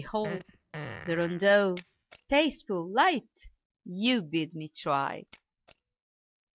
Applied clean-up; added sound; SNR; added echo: neural mask model RNNoise.